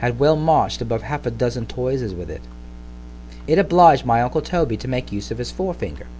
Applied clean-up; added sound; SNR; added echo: none; none; none; none.